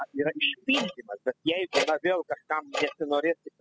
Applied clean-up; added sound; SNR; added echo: classical method spectral subtraction.